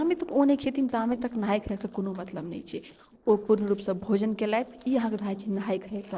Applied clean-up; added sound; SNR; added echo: neural separator model SepFormer DNS4.